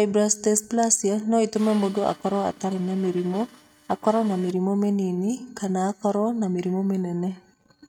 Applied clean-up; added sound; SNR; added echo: neural mask model RNNoise.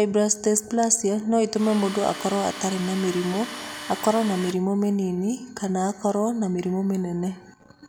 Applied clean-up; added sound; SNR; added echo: none; Tools; 12 dB; none.